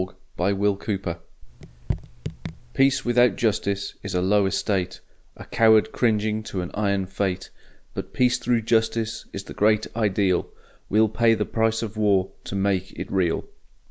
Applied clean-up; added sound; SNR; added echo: none; Raindrop / Drip; 9 dB; none.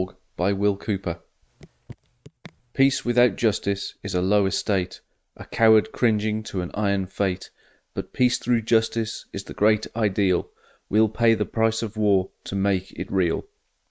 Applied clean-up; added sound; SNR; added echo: neural mask model RNNoise.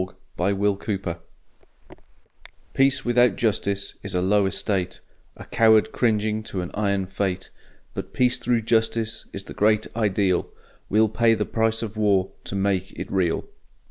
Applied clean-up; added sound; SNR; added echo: neural mask model Resemble Enhance denoiser.